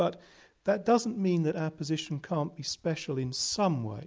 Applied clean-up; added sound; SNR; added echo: none; none; none; none.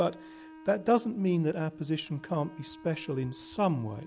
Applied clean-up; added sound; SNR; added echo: none; Wind instrument, woodwind instrument; 19 dB; none.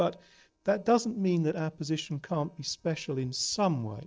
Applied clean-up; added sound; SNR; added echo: neural separator model SepFormer DNS4.